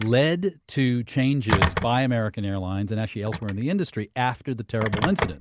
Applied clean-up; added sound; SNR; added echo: none; Telephone; 6 dB; none.